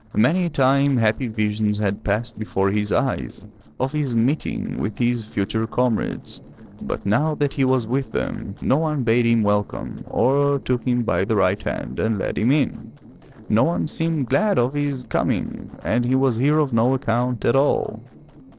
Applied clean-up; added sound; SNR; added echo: neural separator model SepFormer DNS4.